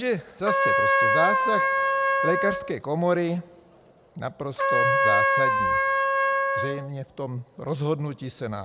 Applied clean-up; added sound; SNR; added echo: none; Trumpet; -5 dB; none.